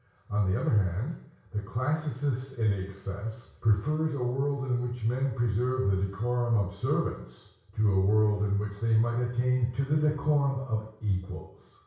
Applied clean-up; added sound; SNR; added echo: none; none; none; reverberation time 0.6 s.